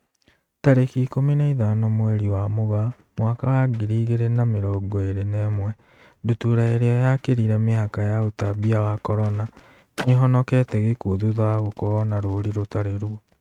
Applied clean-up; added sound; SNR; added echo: neural mask model RNNoise.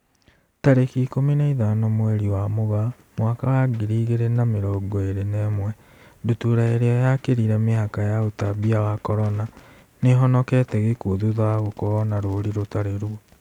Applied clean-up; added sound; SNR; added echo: none; none; none; none.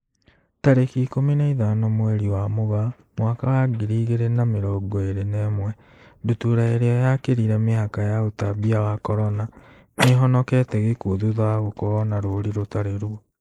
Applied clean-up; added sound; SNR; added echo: neural mask model Resemble Enhance denoiser.